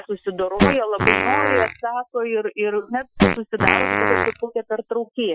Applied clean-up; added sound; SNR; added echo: classical method Wiener filter.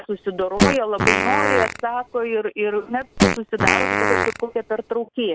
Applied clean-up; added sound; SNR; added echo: none; Fart; -2 dB; none.